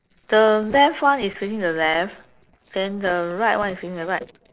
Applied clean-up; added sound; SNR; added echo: neural separator model SepFormer DNS4.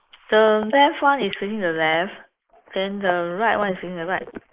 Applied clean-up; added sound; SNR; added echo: neural mask model Resemble Enhance denoiser.